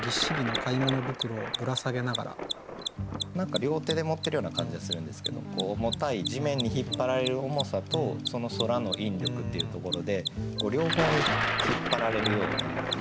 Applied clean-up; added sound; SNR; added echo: none; Mechanisms + Thunder; 4 dB; none.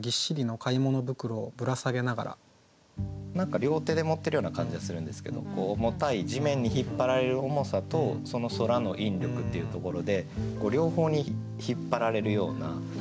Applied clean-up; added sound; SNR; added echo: none; none; none; none.